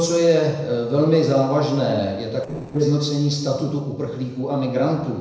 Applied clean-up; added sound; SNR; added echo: neural separator model SepFormer DNS4.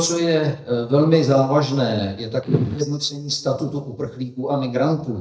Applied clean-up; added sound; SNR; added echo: neural mask model DeepFilterNet 3.